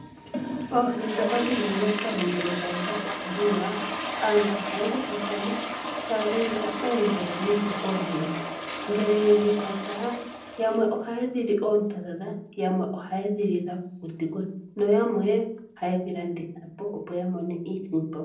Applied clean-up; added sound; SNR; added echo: none; Toilet flush; 7 dB; reverberation time 0.6 s.